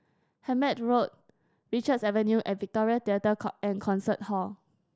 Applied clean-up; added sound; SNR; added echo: none; none; none; none.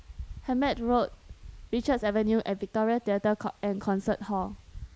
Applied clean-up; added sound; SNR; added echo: none; Wind; 17 dB; none.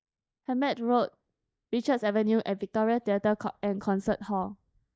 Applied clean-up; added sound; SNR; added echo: neural mask model DeepFilterNet 3.